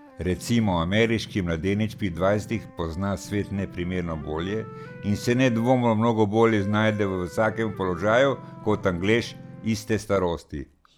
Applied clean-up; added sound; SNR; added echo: none; Wind instrument, woodwind instrument + Engine; 17 dB; none.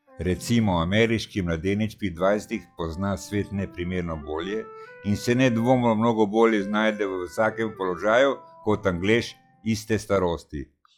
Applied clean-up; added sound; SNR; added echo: classical method log-MMSE.